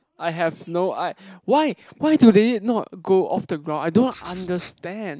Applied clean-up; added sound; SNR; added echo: neural mask model Resemble Enhance denoiser.